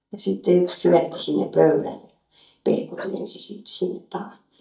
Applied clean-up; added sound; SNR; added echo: neural mask model DeepFilterNet 3.